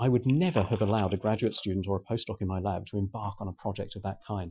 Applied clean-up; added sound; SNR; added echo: classical method Wiener filter.